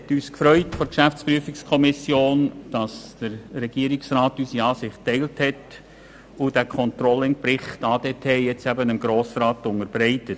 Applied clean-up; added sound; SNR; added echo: none; Slam; 19 dB; none.